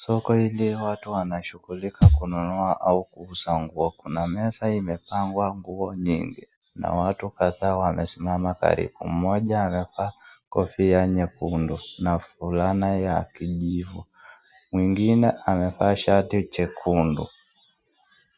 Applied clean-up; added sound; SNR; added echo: none; Thump, thud; -4 dB; none.